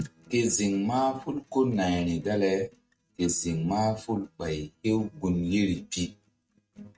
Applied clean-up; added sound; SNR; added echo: neural mask model RNNoise.